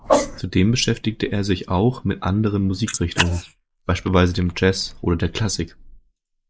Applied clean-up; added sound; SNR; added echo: neural mask model Resemble Enhance denoiser.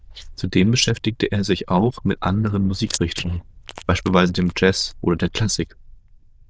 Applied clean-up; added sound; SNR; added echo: neural diffusion model UNIVERSE++.